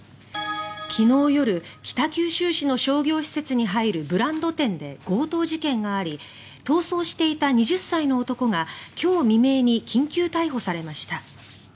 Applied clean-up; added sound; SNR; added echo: none; none; none; none.